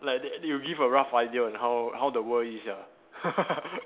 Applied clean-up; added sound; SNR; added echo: none; none; none; none.